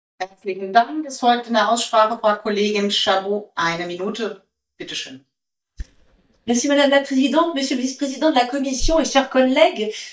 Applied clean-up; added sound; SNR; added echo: neural mask model DeepFilterNet 3.